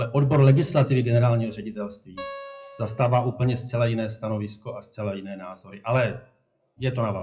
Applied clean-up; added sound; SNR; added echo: classical method WPE with log-MMSE.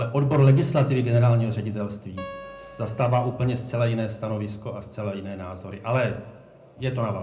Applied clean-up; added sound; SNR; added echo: none; Acoustic guitar; 20 dB; reverberation time 0.5 s.